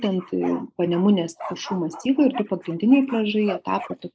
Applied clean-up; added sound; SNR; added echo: neural mask model Resemble Enhance denoiser.